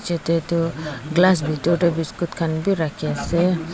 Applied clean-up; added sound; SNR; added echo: none; Rain; 19 dB; none.